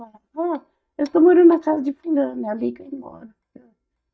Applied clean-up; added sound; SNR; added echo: neural mask model DeepFilterNet 3.